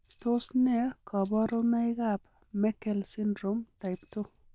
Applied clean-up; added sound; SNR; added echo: neural diffusion model UNIVERSE++.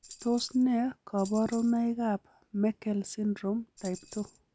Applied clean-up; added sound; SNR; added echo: none; Tambourine; 19 dB; none.